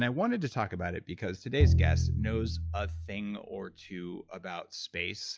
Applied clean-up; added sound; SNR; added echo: classical method log-MMSE.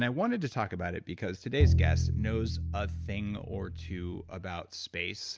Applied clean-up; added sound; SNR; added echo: none; Bowed string instrument; -5 dB; none.